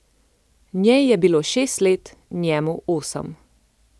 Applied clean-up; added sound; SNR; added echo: none; none; none; none.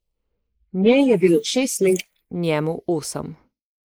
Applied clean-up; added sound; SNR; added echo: neural mask model Resemble Enhance denoiser.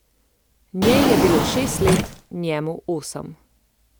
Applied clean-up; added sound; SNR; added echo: none; Drawer open or close; -3 dB; none.